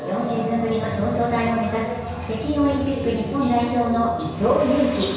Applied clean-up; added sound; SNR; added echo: none; none; none; reverberation time 1.0 s.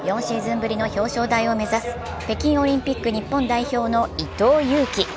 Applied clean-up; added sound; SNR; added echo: none; none; none; none.